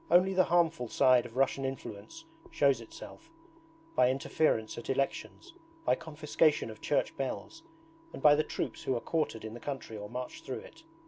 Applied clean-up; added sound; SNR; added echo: none; none; none; none.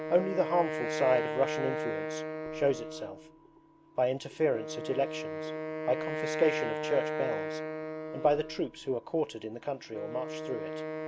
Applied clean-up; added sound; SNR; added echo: none; Wind instrument, woodwind instrument; 4 dB; none.